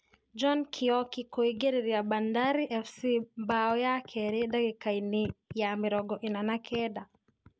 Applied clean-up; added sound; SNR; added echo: none; none; none; none.